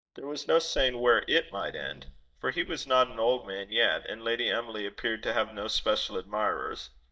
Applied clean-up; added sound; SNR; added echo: neural mask model DeepFilterNet 3.